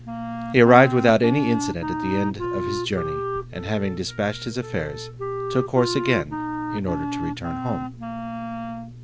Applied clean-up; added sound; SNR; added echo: none; Wind instrument, woodwind instrument; 6 dB; none.